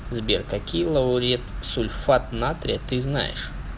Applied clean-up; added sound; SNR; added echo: none; none; none; none.